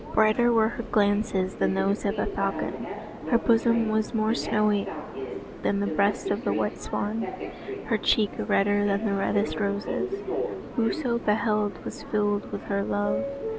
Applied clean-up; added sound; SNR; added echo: none; Subway, metro, underground; 7 dB; none.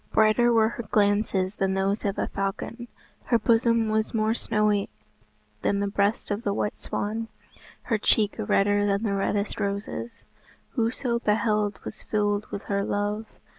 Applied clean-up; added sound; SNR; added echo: none; none; none; none.